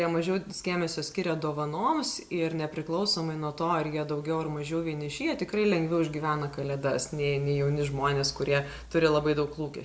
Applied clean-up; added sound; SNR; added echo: none; none; none; none.